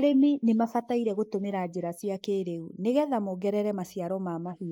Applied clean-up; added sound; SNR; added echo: neural mask model Resemble Enhance denoiser.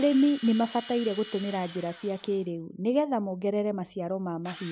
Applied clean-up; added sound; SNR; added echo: none; Drill; 19 dB; none.